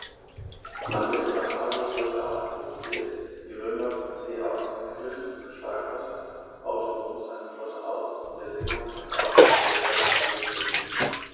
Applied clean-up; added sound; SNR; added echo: none; Bathtub (filling or washing); -3 dB; reverberation time 2.2 s.